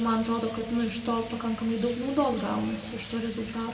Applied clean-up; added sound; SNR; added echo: none; Rain; 15 dB; reverberation time 1.5 s.